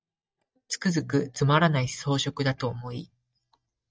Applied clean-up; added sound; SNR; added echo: neural mask model DeepFilterNet 3.